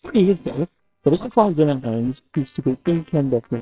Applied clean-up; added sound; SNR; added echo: neural separator model SepFormer WHAMR!.